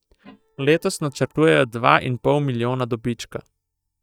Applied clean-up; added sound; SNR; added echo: neural mask model DeepFilterNet 3.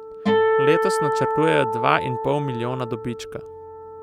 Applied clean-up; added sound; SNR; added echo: none; Acoustic guitar; -1 dB; none.